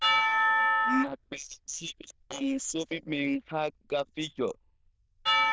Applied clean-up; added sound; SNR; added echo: neural diffusion model UNIVERSE++.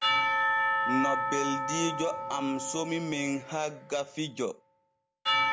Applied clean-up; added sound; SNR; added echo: none; Church bell / Percussion; -2 dB; none.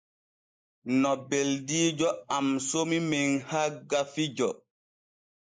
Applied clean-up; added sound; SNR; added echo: neural mask model Resemble Enhance denoiser.